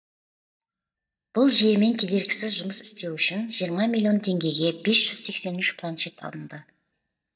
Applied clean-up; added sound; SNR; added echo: neural mask model DeepFilterNet 3.